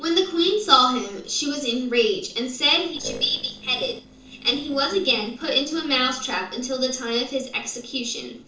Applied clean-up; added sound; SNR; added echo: neural separator model SepFormer DNS4.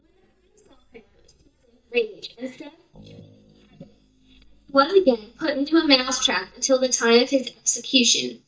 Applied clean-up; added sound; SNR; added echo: neural mask model DeepFilterNet 3.